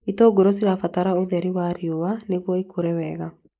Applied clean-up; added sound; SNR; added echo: neural mask model Resemble Enhance denoiser.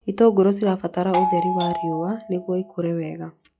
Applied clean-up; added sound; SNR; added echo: classical method log-MMSE.